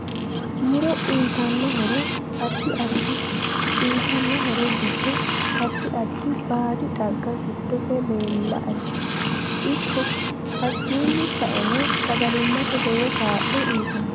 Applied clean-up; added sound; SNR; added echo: none; Water tap, faucet; -2 dB; none.